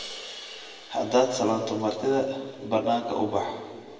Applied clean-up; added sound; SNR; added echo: none; Crash cymbal; 19 dB; reverberation time 2.0 s.